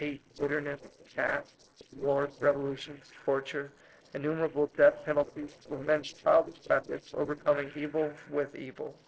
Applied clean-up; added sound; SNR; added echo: neural separator model SepFormer DNS4.